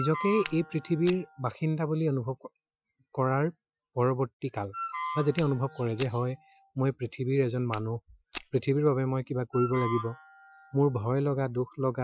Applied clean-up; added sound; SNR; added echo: classical method Wiener filter.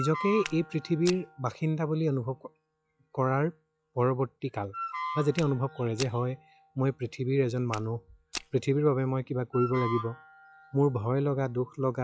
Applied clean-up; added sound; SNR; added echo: classical method log-MMSE.